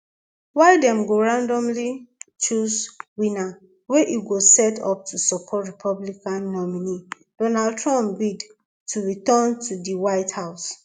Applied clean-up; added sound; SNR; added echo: none; none; none; none.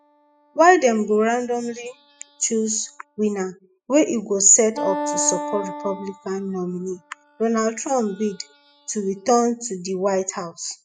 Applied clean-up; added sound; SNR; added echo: classical method spectral subtraction.